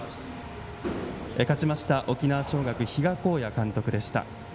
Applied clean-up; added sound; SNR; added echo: none; none; none; none.